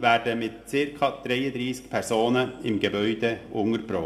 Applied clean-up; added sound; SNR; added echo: none; none; none; reverberation time 0.8 s.